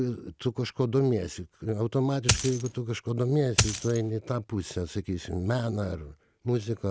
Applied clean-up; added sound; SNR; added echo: none; Coin (dropping); -1 dB; none.